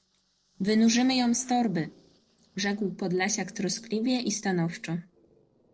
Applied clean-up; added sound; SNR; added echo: neural separator model SepFormer DNS4.